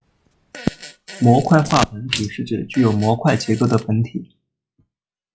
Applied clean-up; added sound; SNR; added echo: classical method log-MMSE.